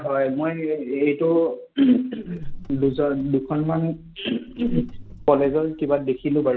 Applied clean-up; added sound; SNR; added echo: none; Car; 14 dB; none.